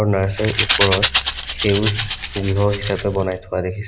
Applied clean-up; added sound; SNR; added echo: none; Rattle / Rattle (instrument); 3 dB; none.